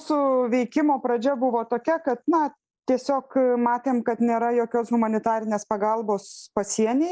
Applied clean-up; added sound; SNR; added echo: neural mask model Resemble Enhance denoiser.